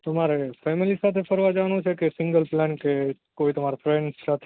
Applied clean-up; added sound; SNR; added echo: none; none; none; none.